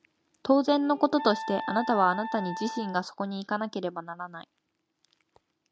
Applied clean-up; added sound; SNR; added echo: none; Wind instrument, woodwind instrument; 10 dB; none.